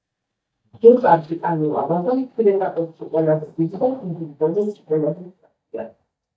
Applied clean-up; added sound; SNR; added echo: neural mask model DeepFilterNet 3.